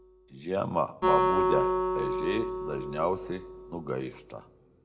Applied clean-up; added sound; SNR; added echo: none; Acoustic guitar; -3 dB; reverberation time 1.8 s.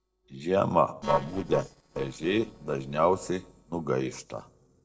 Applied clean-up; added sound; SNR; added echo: neural separator model SepFormer DNS4.